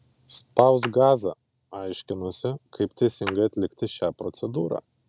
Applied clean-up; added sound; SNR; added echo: none; Clapping; 16 dB; none.